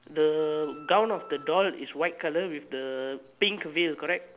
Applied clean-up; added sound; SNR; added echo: none; Wind instrument, woodwind instrument; 19 dB; none.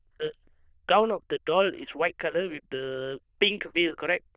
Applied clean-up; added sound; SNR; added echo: neural diffusion model UNIVERSE++.